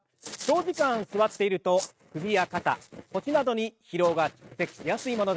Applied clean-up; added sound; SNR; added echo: neural mask model RNNoise.